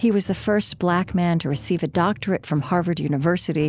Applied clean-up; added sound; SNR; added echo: none; none; none; none.